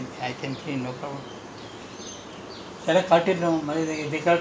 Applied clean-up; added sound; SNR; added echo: none; none; none; none.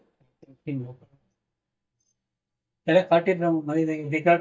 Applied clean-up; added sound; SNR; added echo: neural mask model DeepFilterNet 3.